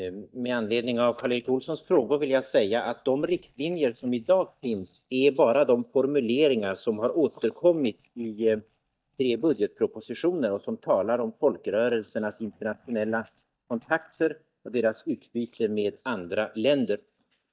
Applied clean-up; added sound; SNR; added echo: neural mask model DeepFilterNet 3.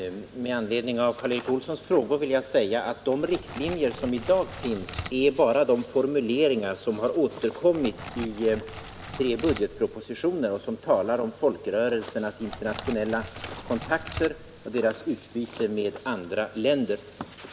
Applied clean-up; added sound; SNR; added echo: none; Crackle; 13 dB; none.